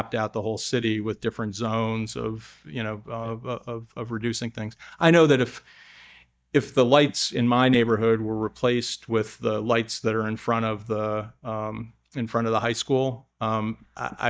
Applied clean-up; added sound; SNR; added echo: neural mask model DeepFilterNet 3.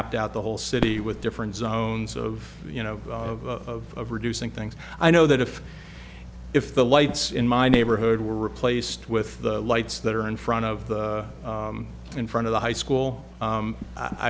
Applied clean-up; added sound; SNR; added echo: none; Fireworks; 10 dB; none.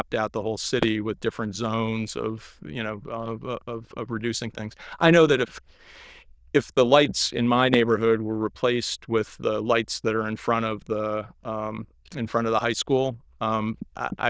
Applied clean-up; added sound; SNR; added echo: neural diffusion model UNIVERSE++.